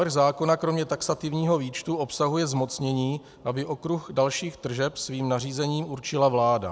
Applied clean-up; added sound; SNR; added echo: none; none; none; none.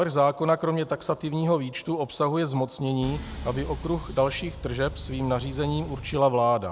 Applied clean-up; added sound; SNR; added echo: none; Engine; 11 dB; none.